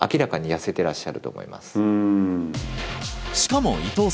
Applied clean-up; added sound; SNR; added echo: none; none; none; none.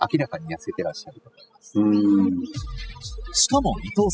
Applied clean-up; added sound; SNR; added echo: classical method spectral subtraction.